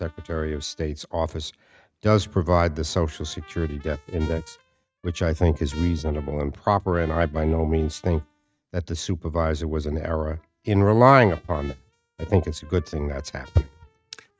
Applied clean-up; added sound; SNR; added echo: neural mask model RNNoise.